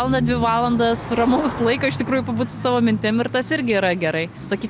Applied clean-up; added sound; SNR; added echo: none; Motor vehicle (road); 16 dB; none.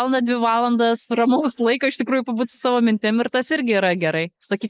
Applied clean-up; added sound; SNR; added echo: neural mask model Resemble Enhance denoiser.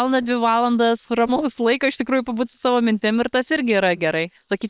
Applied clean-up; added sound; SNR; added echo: neural separator model SepFormer WHAM!.